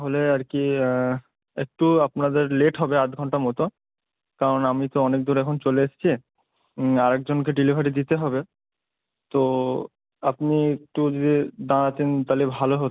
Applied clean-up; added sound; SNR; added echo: none; none; none; none.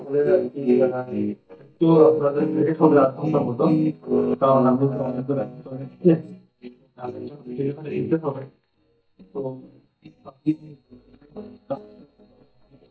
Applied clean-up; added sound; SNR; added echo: neural mask model DeepFilterNet 3.